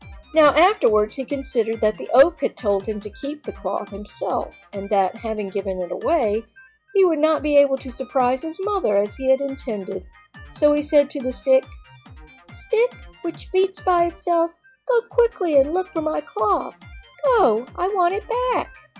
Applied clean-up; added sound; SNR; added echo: classical method log-MMSE.